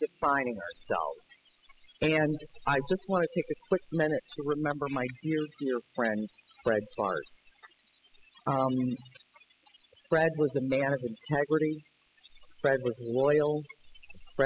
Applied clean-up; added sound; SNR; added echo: classical method spectral subtraction.